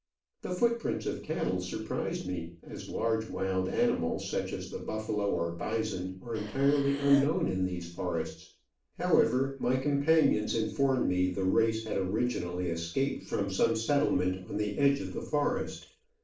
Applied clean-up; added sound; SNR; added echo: none; Breathing; 11 dB; reverberation time 0.4 s.